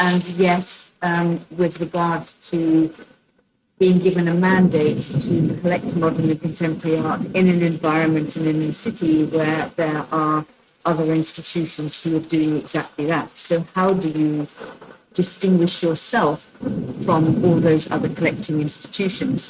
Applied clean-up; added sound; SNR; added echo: neural mask model RNNoise.